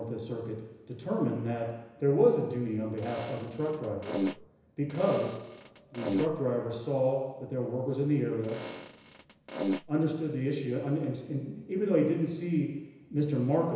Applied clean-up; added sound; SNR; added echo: none; Fart; 6 dB; reverberation time 1.0 s.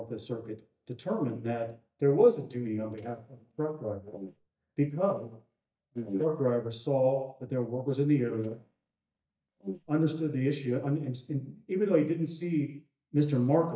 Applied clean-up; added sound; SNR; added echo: neural mask model DeepFilterNet 3.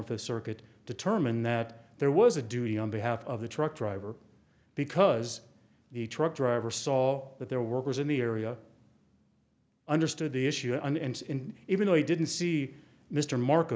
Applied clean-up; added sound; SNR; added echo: none; none; none; none.